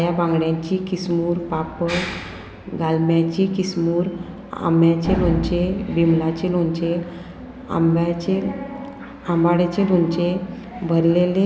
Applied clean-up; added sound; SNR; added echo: none; none; none; none.